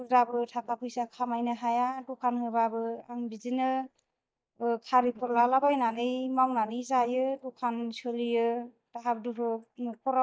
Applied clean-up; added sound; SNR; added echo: neural mask model DeepFilterNet 3.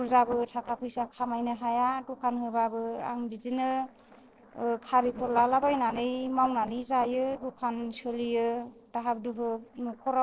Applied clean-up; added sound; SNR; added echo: neural separator model SepFormer DNS4.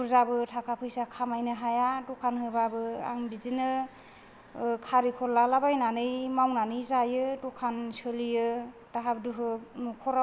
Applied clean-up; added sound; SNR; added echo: none; none; none; none.